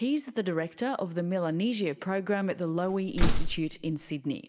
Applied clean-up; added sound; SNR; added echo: none; Slam; -4 dB; reverberation time 1.1 s.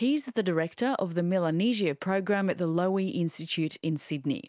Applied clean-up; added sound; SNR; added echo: none; none; none; none.